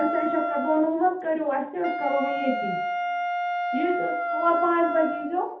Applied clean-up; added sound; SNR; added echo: none; Wind instrument, woodwind instrument; 3 dB; reverberation time 0.5 s.